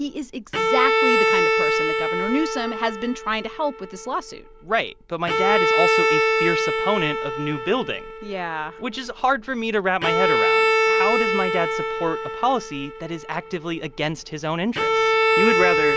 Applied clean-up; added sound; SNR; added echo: none; Bowed string instrument; -3 dB; none.